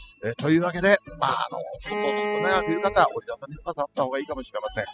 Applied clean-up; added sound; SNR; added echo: classical method spectral subtraction.